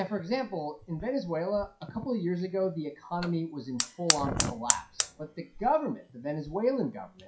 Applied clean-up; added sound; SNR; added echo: classical method WPE with log-MMSE.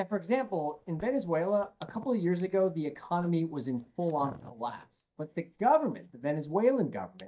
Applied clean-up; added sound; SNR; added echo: neural mask model DeepFilterNet 3.